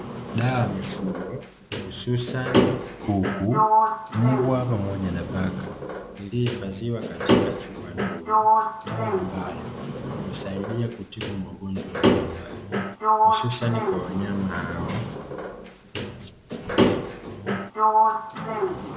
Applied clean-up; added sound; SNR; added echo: none; Sliding door; -4 dB; none.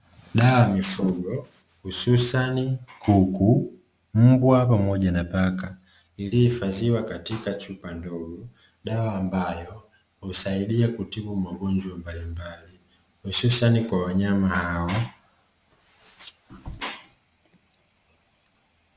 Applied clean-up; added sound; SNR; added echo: none; none; none; none.